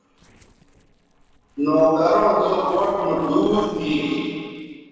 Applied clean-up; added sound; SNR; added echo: neural separator model SepFormer DNS4.